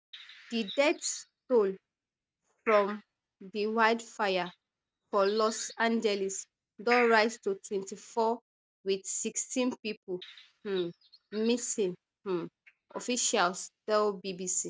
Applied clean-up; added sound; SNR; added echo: neural mask model RNNoise.